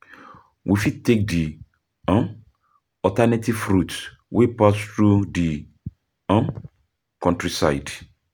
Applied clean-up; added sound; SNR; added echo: none; none; none; none.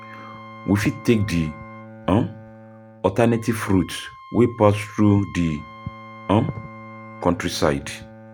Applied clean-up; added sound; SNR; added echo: none; Wind instrument, woodwind instrument + Bowed string instrument; 18 dB; none.